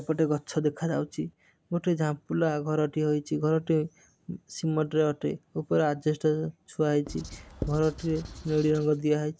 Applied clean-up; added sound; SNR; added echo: none; Writing; 13 dB; none.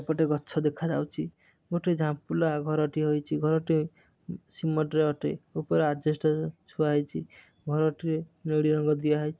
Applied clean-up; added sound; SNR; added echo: none; none; none; none.